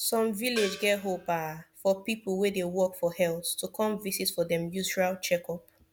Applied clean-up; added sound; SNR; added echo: none; Gong; 11 dB; none.